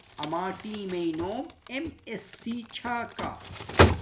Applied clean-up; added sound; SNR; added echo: none; Crumpling, crinkling; -4 dB; none.